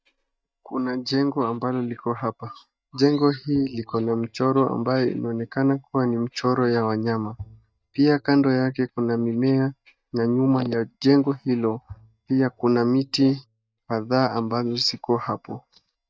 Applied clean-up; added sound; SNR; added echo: neural mask model DeepFilterNet 3.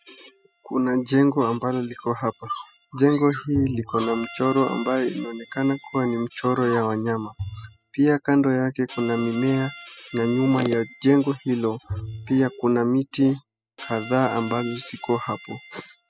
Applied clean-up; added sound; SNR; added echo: classical method spectral subtraction.